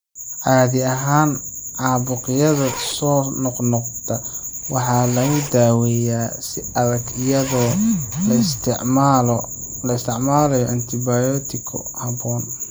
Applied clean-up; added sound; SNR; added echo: none; Zipper (clothing); 16 dB; none.